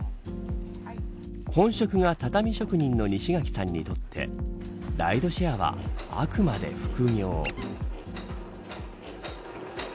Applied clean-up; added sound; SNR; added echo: none; Squeak; 15 dB; none.